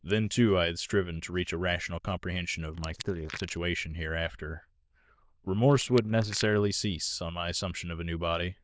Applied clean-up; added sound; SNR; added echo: neural diffusion model UNIVERSE++.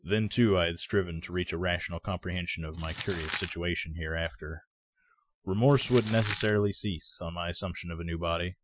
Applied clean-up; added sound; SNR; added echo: classical method Wiener filter.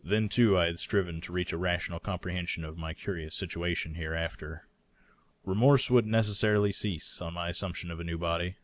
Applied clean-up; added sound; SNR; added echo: none; none; none; none.